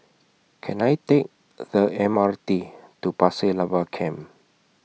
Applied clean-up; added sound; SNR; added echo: none; none; none; none.